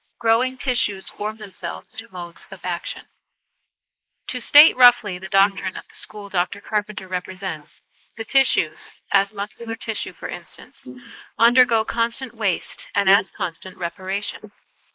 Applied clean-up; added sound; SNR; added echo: neural mask model Resemble Enhance denoiser.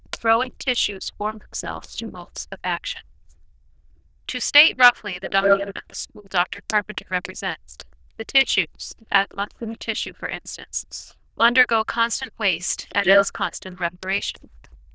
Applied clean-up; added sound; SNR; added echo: neural diffusion model UNIVERSE++.